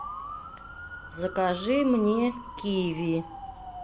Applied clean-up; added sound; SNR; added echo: none; Motor vehicle (road) / Siren; 12 dB; none.